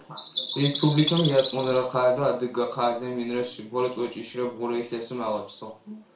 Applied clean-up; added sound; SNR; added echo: none; Bird vocalization, bird call, bird song; 11 dB; reverberation time 0.3 s.